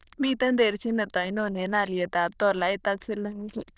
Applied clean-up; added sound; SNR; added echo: neural diffusion model UNIVERSE++.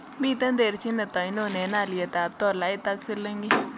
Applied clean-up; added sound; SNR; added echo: none; Chirp, tweet; 8 dB; none.